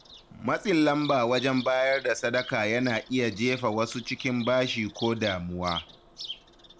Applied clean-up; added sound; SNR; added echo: none; Bird vocalization, bird call, bird song; 16 dB; none.